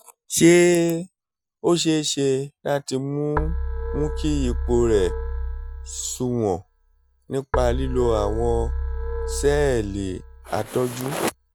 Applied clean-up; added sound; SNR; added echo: none; Keyboard (musical); 4 dB; none.